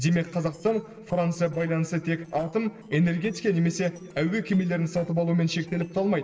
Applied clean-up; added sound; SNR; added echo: neural separator model SepFormer DNS4.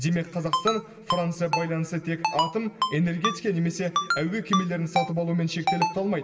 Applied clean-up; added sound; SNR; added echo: none; Ringtone; 3 dB; reverberation time 2.9 s.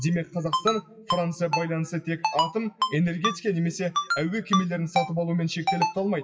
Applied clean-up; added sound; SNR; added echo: classical method WPE with log-MMSE.